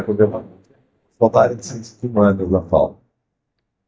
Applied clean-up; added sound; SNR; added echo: neural mask model DeepFilterNet 3.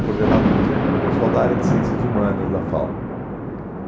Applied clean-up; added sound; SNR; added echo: none; Thunder; -3 dB; reverberation time 0.4 s.